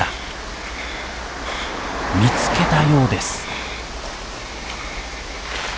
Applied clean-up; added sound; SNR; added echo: none; Car passing by; 4 dB; none.